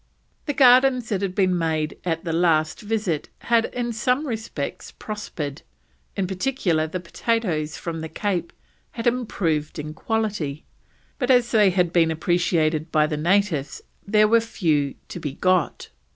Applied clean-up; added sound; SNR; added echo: none; none; none; none.